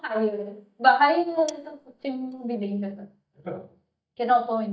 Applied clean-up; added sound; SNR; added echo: neural mask model DeepFilterNet 3.